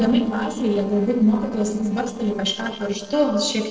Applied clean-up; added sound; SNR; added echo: neural separator model SepFormer DNS4.